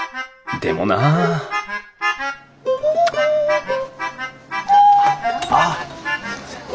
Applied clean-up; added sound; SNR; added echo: none; Glass; 16 dB; none.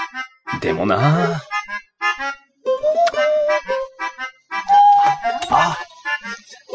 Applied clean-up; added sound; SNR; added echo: classical method spectral subtraction.